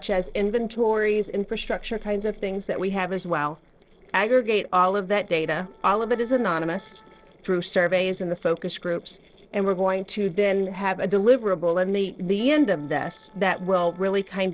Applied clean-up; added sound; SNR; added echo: neural separator model SepFormer DNS4.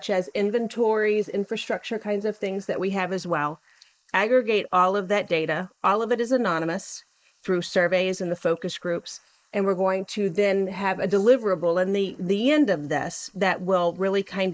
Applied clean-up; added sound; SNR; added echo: neural mask model Resemble Enhance denoiser.